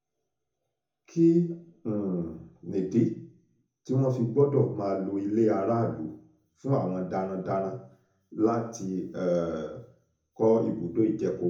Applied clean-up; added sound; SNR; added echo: none; none; none; reverberation time 0.6 s.